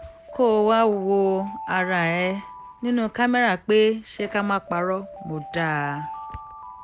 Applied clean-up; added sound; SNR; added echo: none; Alarm; 16 dB; none.